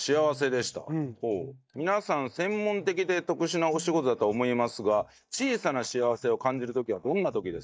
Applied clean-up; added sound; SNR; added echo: neural mask model DeepFilterNet 3.